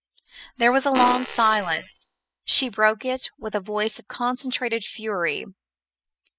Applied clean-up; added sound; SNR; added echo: classical method spectral subtraction.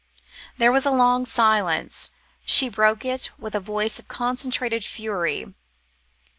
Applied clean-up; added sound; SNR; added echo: none; none; none; none.